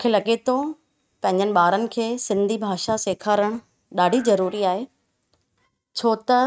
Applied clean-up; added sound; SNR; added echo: neural mask model RNNoise.